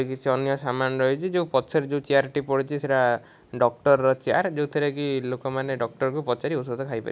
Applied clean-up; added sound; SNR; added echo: none; none; none; none.